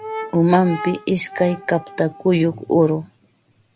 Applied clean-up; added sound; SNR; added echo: none; Brass instrument; 15 dB; none.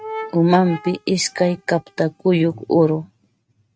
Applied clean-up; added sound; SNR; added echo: neural mask model RNNoise.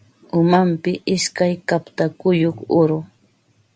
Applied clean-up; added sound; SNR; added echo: none; none; none; none.